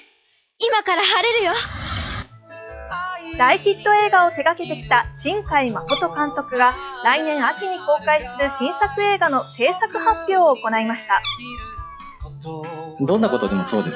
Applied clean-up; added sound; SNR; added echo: classical method log-MMSE.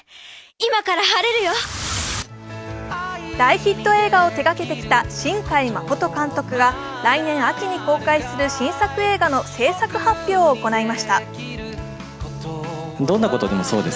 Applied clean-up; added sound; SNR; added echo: none; none; none; none.